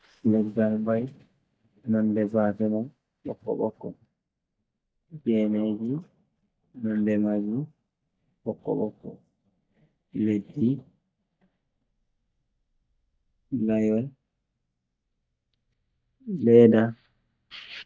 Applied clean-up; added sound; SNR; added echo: neural mask model DeepFilterNet 3.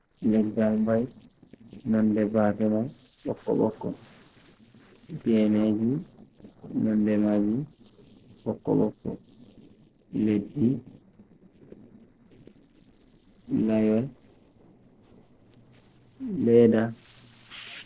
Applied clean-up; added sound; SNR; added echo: neural separator model SepFormer DNS4.